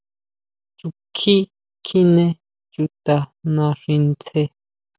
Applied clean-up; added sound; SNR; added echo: none; none; none; none.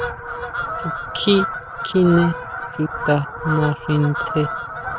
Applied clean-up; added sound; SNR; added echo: none; Fowl; 6 dB; none.